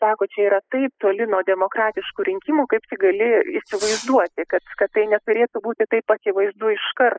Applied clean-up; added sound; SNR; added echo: classical method spectral subtraction.